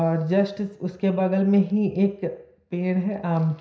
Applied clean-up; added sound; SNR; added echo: none; none; none; reverberation time 0.5 s.